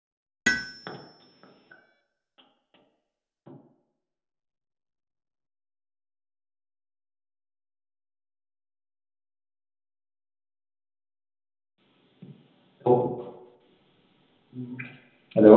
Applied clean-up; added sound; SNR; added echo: none; Tools; 6 dB; reverberation time 0.9 s.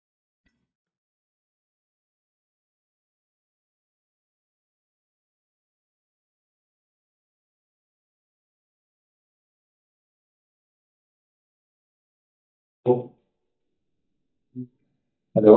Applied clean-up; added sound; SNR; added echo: neural mask model DeepFilterNet 3.